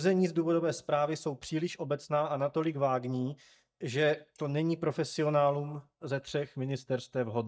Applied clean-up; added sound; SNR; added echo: neural mask model DeepFilterNet 3.